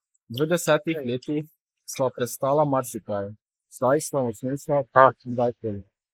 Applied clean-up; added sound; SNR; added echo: neural mask model Resemble Enhance denoiser.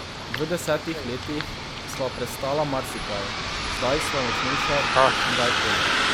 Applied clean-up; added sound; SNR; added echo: none; Bus; -4 dB; none.